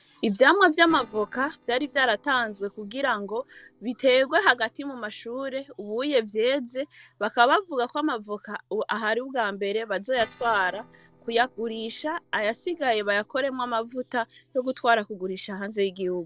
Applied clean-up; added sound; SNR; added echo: neural separator model SepFormer DNS4.